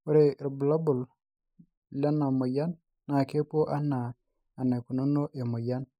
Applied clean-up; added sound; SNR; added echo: neural mask model Resemble Enhance denoiser.